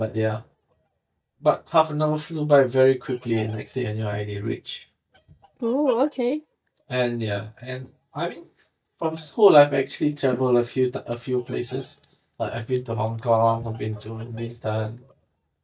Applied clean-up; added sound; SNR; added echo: neural mask model DeepFilterNet 3.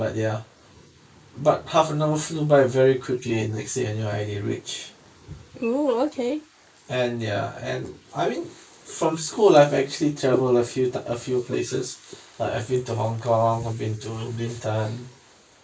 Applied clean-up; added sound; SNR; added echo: neural mask model Resemble Enhance denoiser.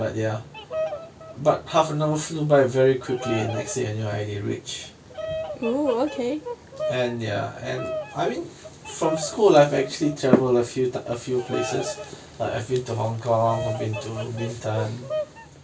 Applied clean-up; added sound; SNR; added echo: none; Bird vocalization, bird call, bird song; 10 dB; none.